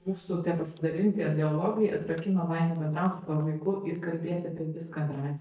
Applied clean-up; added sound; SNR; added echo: neural mask model DeepFilterNet 3.